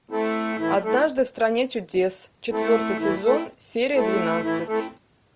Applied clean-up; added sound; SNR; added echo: none; Accordion; 0 dB; none.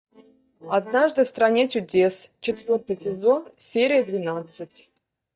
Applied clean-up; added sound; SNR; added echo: neural mask model DeepFilterNet 3.